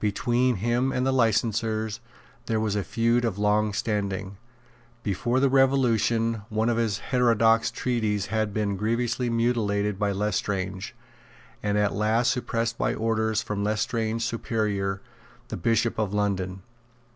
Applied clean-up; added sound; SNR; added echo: none; none; none; none.